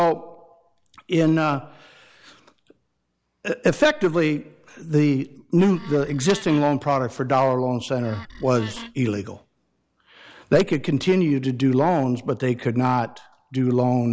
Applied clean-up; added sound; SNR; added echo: none; Wood; 18 dB; none.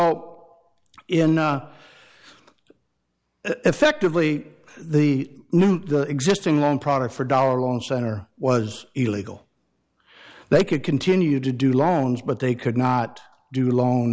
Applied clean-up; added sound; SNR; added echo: none; none; none; none.